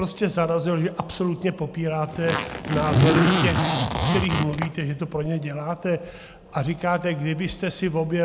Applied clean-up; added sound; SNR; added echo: none; Zipper (clothing); -2 dB; none.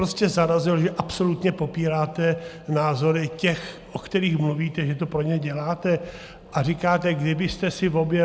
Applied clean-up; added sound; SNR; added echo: none; none; none; none.